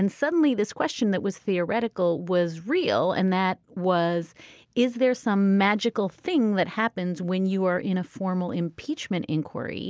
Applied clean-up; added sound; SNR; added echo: none; none; none; none.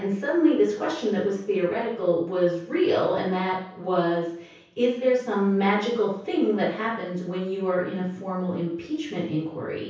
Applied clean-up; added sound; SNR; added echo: none; none; none; reverberation time 0.6 s.